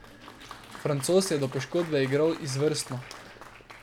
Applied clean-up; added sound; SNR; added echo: none; Applause; 16 dB; none.